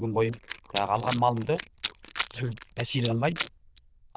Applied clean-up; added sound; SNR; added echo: neural diffusion model UNIVERSE++.